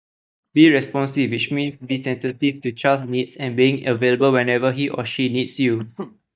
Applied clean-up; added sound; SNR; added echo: neural mask model DeepFilterNet 3.